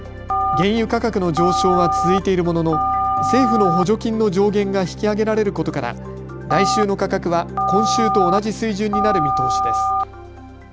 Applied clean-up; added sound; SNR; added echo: none; Telephone; 1 dB; none.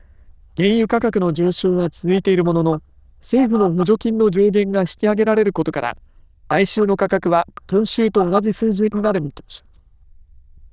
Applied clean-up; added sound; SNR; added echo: neural diffusion model UNIVERSE++.